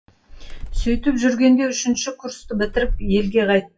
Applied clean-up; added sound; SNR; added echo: classical method WPE with log-MMSE.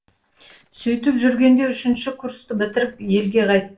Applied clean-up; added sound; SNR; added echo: neural separator model SepFormer DNS4.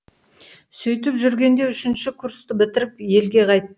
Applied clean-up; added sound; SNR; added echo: none; none; none; none.